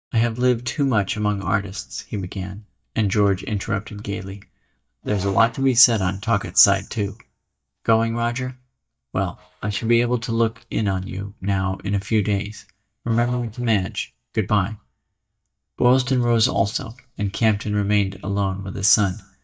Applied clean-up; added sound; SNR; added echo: neural mask model DeepFilterNet 3.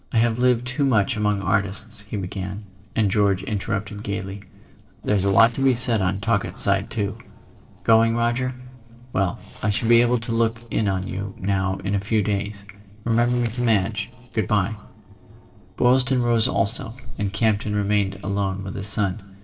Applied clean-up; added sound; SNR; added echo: neural separator model SepFormer DNS4.